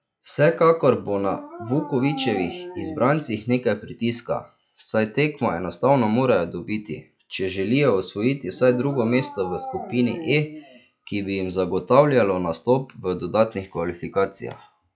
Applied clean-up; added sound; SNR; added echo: classical method log-MMSE.